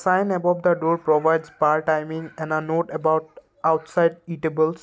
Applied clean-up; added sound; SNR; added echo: none; none; none; none.